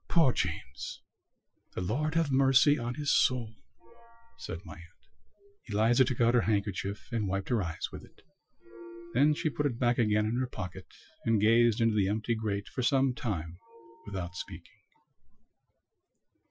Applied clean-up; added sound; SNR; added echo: classical method Wiener filter.